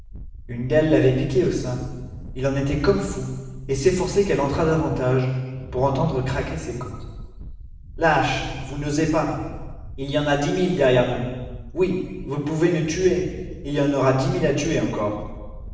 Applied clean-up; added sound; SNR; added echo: none; Wind; 14 dB; reverberation time 1.2 s.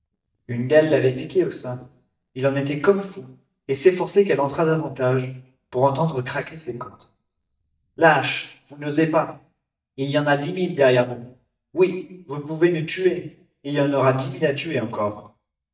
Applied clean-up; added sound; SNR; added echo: neural mask model DeepFilterNet 3.